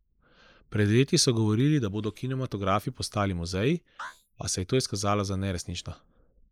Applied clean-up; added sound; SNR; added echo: neural mask model Resemble Enhance denoiser.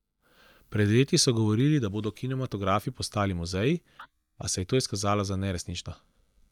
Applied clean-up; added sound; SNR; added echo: neural mask model DeepFilterNet 3.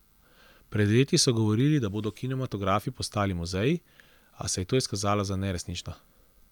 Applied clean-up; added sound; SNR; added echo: none; none; none; none.